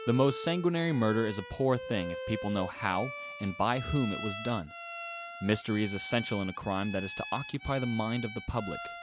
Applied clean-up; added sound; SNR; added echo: none; Bowed string instrument; 11 dB; none.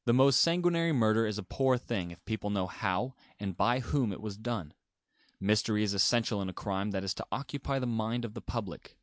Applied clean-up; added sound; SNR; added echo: none; none; none; none.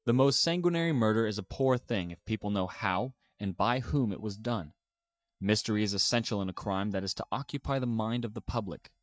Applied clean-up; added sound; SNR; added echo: neural mask model DeepFilterNet 3.